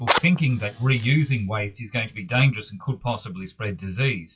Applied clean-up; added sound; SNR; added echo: classical method WPE with log-MMSE.